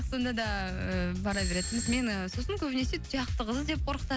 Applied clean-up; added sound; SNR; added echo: none; Doorbell; 11 dB; none.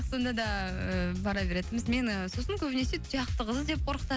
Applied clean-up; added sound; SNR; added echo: none; none; none; none.